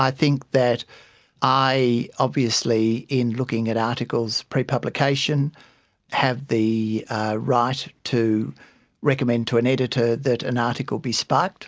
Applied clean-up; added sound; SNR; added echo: none; none; none; none.